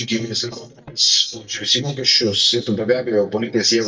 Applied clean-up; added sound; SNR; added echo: neural mask model DeepFilterNet 3.